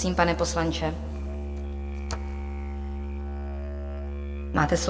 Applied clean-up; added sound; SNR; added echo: none; Musical instrument; 2 dB; reverberation time 2.4 s.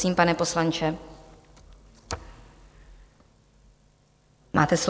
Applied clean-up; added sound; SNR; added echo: none; none; none; none.